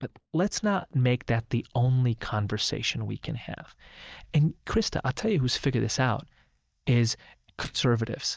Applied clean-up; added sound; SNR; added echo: neural mask model DeepFilterNet 3.